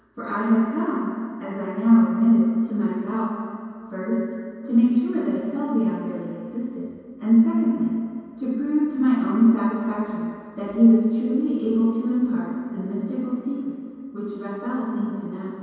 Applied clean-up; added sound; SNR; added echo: none; none; none; reverberation time 2.2 s.